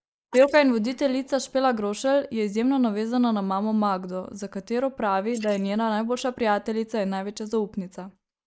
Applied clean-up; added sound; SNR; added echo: neural mask model Resemble Enhance denoiser.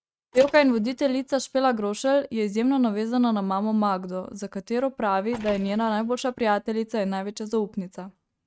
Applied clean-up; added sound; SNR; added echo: neural mask model RNNoise.